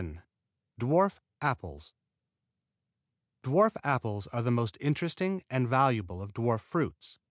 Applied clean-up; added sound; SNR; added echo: none; none; none; none.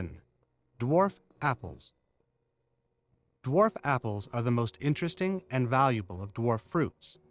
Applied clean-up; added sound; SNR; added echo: neural separator model SepFormer DNS4.